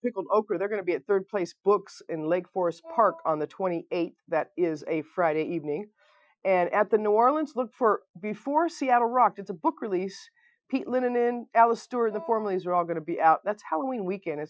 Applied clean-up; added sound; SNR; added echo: classical method Wiener filter.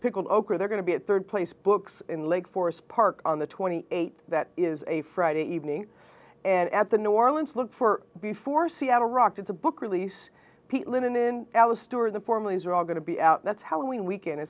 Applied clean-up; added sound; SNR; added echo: none; none; none; none.